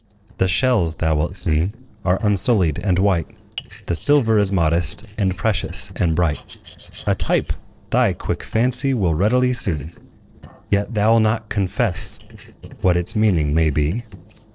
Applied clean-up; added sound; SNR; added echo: neural separator model SepFormer DNS4.